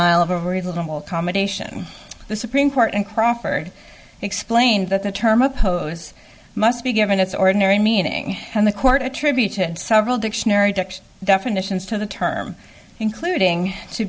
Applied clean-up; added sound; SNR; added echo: none; none; none; none.